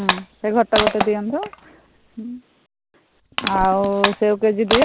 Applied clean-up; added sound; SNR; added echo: none; Crushing; 5 dB; none.